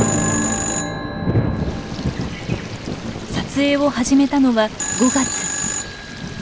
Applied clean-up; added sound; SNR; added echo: none; Thunder + Telephone; 3 dB; none.